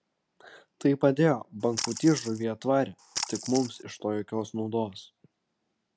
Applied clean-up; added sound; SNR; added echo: none; Splash, splatter; 8 dB; none.